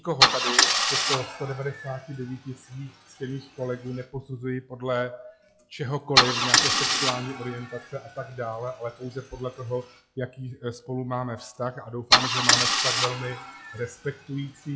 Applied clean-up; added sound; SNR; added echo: classical method log-MMSE.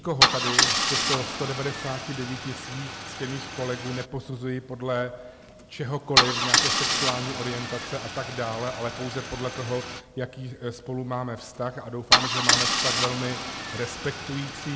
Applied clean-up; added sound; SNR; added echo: none; Idling / Engine starting / Car; -4 dB; none.